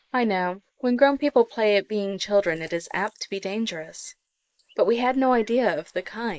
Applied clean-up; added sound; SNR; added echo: neural mask model Resemble Enhance denoiser.